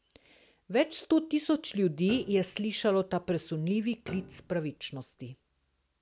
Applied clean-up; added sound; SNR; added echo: none; Piano; 17 dB; none.